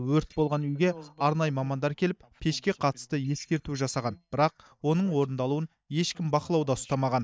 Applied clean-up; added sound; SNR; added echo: neural mask model DeepFilterNet 3.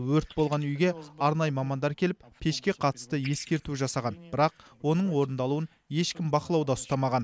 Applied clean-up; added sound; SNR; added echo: neural mask model Resemble Enhance denoiser.